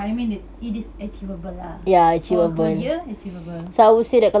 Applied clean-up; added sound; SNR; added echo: none; none; none; none.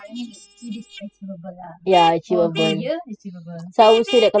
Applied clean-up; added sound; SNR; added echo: classical method spectral subtraction.